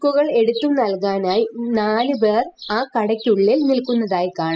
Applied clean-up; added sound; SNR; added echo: classical method spectral subtraction.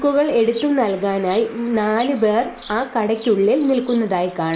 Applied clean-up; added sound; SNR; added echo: none; Bird vocalization, bird call, bird song; 20 dB; none.